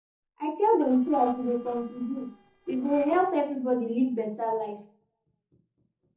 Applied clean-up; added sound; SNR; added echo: neural separator model SepFormer DNS4.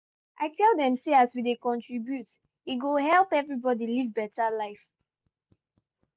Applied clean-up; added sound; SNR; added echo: none; none; none; none.